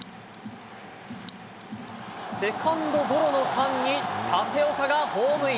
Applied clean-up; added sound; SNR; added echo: none; none; none; none.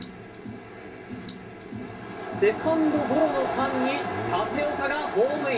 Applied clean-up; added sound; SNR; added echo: none; none; none; reverberation time 0.2 s.